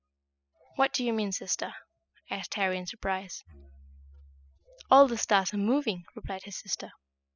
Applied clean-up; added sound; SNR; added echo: classical method spectral subtraction.